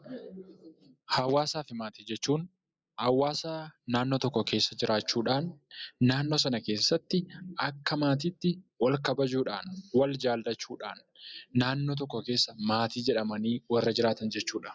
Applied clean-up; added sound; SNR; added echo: neural mask model Resemble Enhance denoiser.